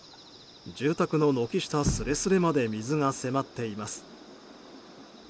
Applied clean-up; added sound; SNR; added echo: none; none; none; none.